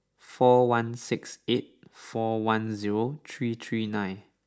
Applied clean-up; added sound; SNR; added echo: none; none; none; none.